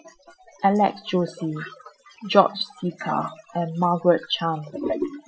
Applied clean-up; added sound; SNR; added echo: classical method Wiener filter.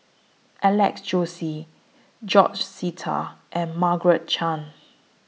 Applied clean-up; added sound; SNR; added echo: none; none; none; none.